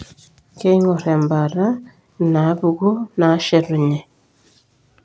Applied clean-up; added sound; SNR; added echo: none; none; none; none.